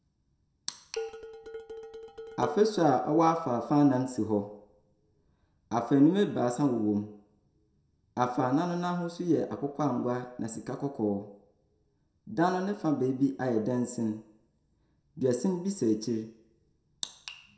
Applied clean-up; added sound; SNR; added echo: none; Dishes, pots, and pans; 12 dB; reverberation time 0.5 s.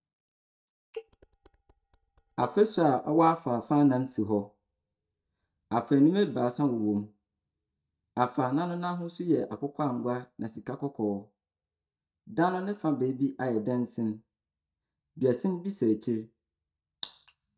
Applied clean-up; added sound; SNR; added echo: neural mask model DeepFilterNet 3.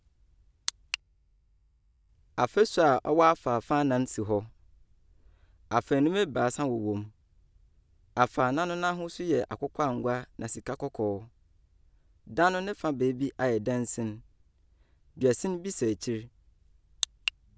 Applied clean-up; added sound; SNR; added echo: none; none; none; none.